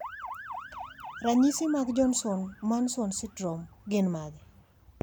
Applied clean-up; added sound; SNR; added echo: none; Motor vehicle (road) / Siren; 16 dB; none.